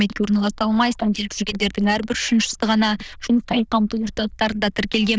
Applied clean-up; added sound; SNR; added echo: neural diffusion model UNIVERSE++.